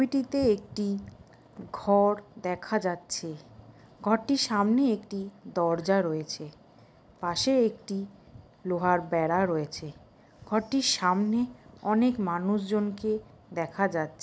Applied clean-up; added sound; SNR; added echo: none; none; none; none.